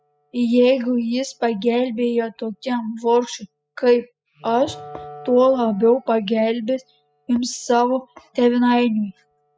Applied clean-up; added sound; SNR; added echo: classical method spectral subtraction.